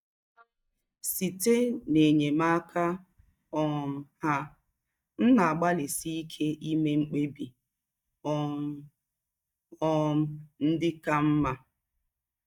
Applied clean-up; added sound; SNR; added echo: neural mask model DeepFilterNet 3.